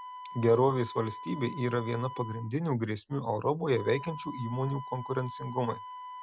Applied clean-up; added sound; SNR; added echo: none; Wind instrument, woodwind instrument; 13 dB; none.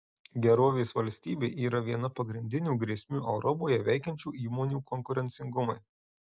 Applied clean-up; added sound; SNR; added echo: none; none; none; none.